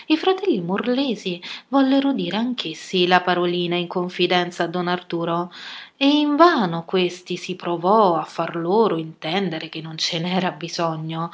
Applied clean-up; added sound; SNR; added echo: none; none; none; none.